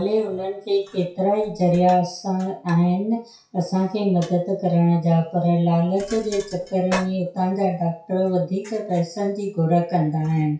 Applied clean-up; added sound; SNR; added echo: classical method WPE with log-MMSE.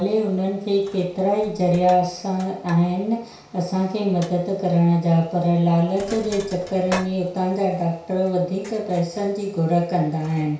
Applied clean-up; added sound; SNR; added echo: none; Sink (filling or washing); 20 dB; reverberation time 0.6 s.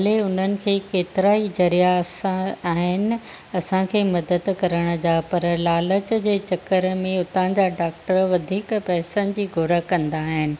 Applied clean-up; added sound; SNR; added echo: none; none; none; none.